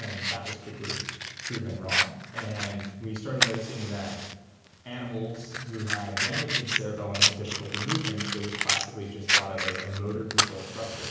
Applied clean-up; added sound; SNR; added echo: none; Fire; -3 dB; reverberation time 1.0 s.